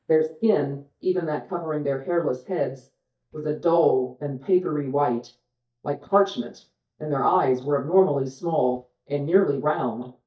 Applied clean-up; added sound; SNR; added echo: neural mask model DeepFilterNet 3.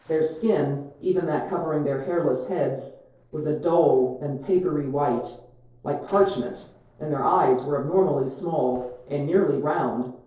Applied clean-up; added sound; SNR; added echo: neural separator model SepFormer DNS4.